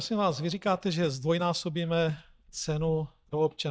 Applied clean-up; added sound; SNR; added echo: neural mask model DeepFilterNet 3.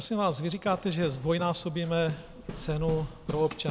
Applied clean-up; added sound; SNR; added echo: none; Hammer; 12 dB; none.